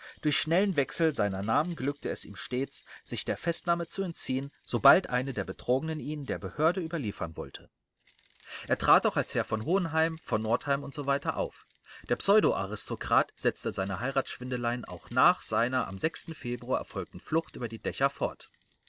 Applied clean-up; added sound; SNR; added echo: none; Keys jangling; 14 dB; none.